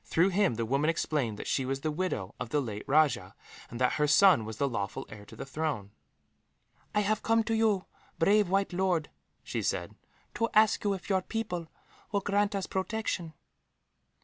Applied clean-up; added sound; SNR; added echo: none; none; none; none.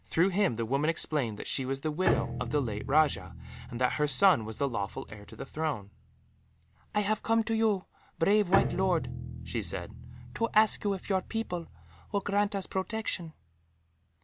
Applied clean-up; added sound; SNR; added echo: none; Bowed string instrument; 9 dB; none.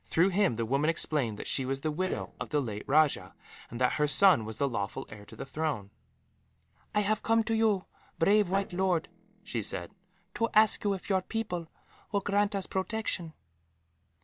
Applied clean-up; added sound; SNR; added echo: neural separator model SepFormer DNS4.